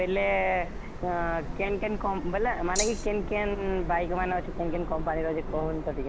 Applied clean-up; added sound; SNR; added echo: none; Rattle (instrument) + Subway, metro, underground; 5 dB; none.